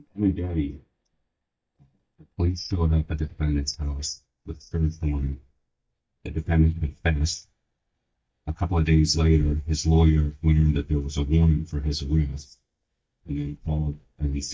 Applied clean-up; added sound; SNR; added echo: neural mask model DeepFilterNet 3.